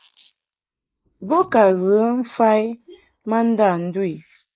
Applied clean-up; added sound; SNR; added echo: neural mask model Resemble Enhance denoiser.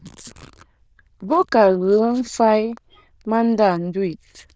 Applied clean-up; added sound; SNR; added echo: neural diffusion model UNIVERSE++.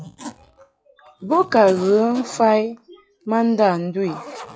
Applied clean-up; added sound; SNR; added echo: classical method log-MMSE.